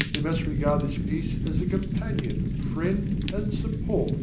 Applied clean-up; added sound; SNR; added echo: none; Fire; -4 dB; reverberation time 0.5 s.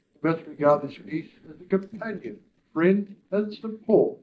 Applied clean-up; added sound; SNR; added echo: neural mask model DeepFilterNet 3.